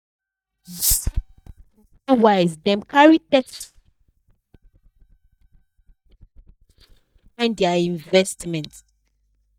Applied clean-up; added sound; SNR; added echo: neural mask model DeepFilterNet 3.